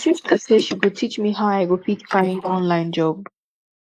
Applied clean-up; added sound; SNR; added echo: neural mask model Resemble Enhance denoiser.